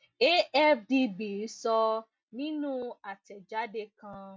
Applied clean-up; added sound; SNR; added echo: none; none; none; none.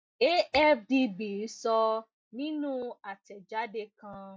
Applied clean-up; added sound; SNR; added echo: neural mask model DeepFilterNet 3.